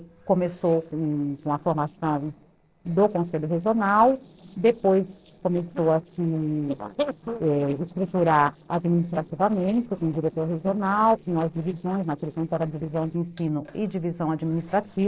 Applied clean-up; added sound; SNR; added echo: neural separator model SepFormer DNS4.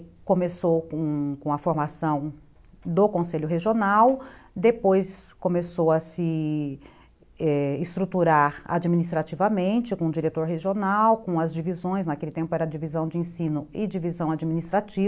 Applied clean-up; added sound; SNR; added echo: none; none; none; none.